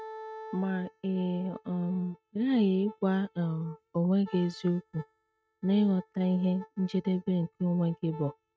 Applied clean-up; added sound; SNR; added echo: neural mask model RNNoise.